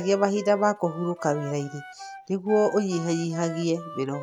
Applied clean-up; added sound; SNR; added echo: none; Wind instrument, woodwind instrument; 15 dB; none.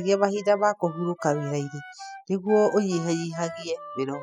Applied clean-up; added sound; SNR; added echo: classical method spectral subtraction.